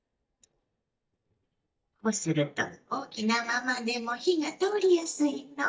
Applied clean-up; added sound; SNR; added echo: neural mask model DeepFilterNet 3.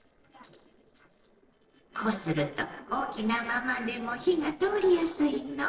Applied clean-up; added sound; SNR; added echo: neural separator model SepFormer DNS4.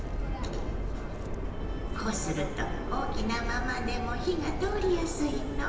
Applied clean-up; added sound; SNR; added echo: none; Subway, metro, underground; -1 dB; reverberation time 1.0 s.